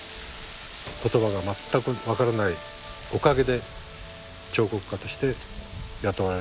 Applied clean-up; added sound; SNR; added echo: none; Rain; 12 dB; none.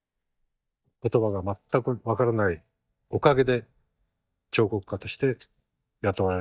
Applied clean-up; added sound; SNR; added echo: neural mask model DeepFilterNet 3.